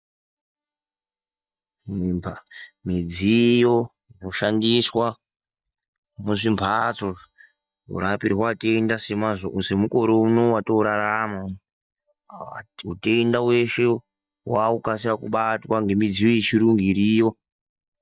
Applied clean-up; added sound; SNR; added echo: neural mask model DeepFilterNet 3.